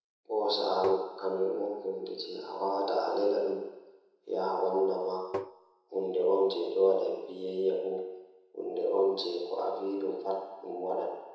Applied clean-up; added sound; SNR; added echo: none; Tap; 6 dB; reverberation time 1.0 s.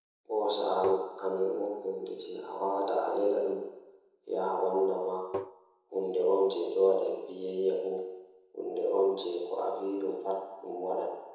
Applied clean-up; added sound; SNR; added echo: neural separator model SepFormer DNS4.